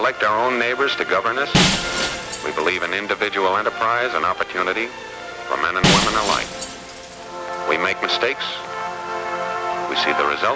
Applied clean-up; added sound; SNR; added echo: none; Shatter; 3 dB; none.